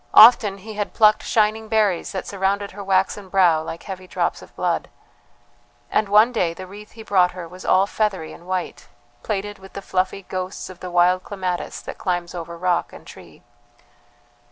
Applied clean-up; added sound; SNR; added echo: none; none; none; none.